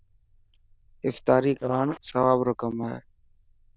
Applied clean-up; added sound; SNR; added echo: neural diffusion model UNIVERSE++.